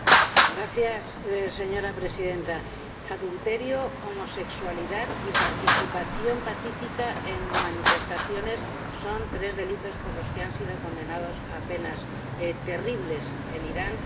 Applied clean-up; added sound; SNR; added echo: none; Traffic noise, roadway noise; -4 dB; reverberation time 1.2 s.